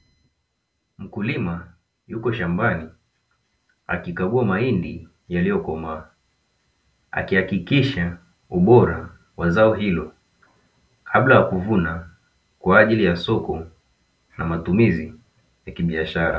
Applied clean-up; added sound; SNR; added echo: none; none; none; none.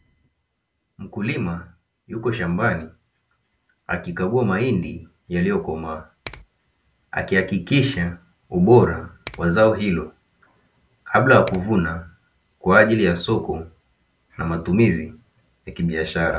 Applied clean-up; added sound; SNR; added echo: none; Finger snapping; 13 dB; none.